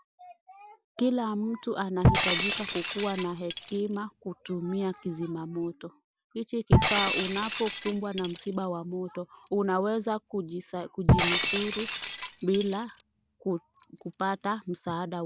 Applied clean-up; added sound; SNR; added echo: none; Shatter; -3 dB; none.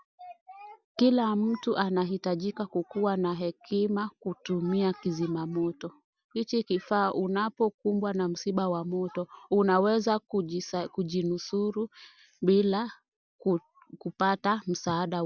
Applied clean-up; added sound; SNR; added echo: none; none; none; none.